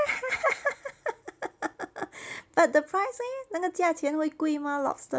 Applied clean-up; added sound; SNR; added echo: none; none; none; none.